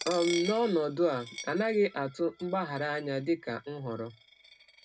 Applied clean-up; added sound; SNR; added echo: none; Coin (dropping); 14 dB; reverberation time 0.2 s.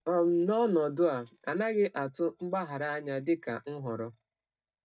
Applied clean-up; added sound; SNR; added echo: neural mask model DeepFilterNet 3.